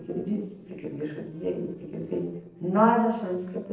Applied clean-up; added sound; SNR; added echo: neural separator model SepFormer DNS4.